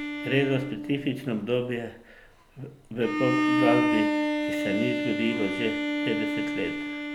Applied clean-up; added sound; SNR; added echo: none; Bowed string instrument; -1 dB; none.